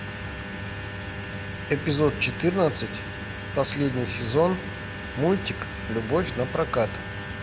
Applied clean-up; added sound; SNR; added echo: none; none; none; none.